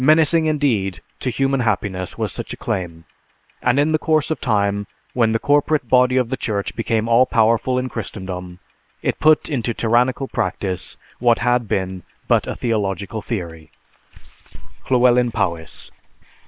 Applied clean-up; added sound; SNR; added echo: neural separator model SepFormer WHAM!.